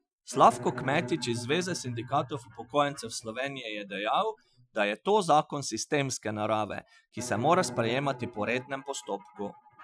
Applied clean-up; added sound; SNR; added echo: classical method Wiener filter.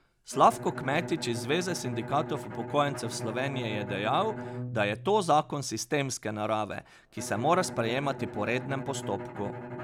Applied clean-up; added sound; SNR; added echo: none; Bowed string instrument; 10 dB; none.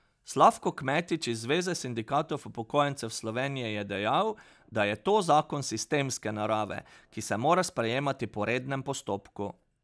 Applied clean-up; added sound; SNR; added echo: none; none; none; none.